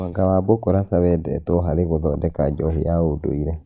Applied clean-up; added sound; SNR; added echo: neural mask model RNNoise.